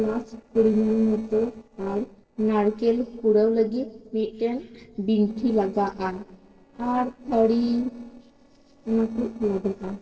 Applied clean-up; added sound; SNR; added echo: neural separator model SepFormer DNS4.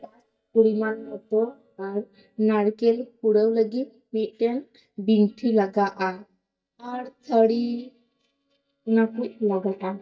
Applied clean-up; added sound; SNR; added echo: neural mask model DeepFilterNet 3.